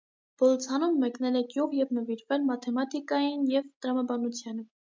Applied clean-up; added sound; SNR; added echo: none; none; none; none.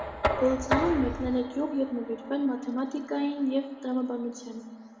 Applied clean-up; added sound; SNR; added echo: none; Knock; 6 dB; reverberation time 1.7 s.